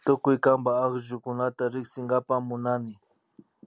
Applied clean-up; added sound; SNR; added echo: none; none; none; none.